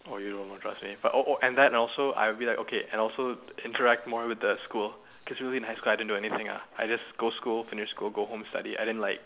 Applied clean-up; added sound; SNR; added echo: none; none; none; none.